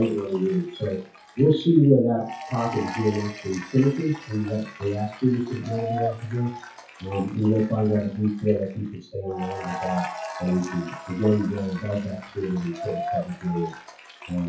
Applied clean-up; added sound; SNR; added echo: classical method WPE with log-MMSE.